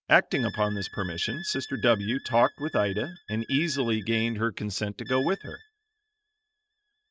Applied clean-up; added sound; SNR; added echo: neural mask model RNNoise.